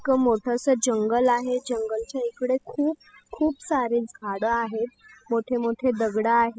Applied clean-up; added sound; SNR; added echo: classical method spectral subtraction.